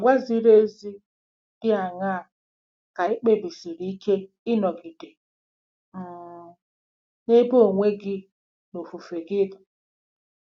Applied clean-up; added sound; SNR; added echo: none; none; none; none.